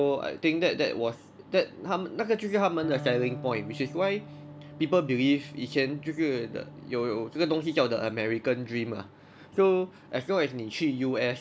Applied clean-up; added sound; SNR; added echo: none; Electric guitar; 18 dB; none.